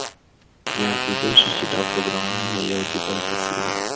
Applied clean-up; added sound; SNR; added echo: none; Fart; 1 dB; reverberation time 0.7 s.